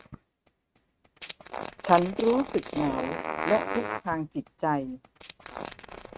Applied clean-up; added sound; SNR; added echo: neural mask model RNNoise.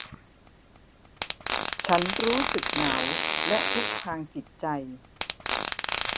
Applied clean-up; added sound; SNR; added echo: none; Fart; -1 dB; none.